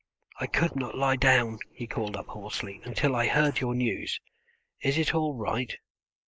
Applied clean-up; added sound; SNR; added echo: neural mask model Resemble Enhance denoiser.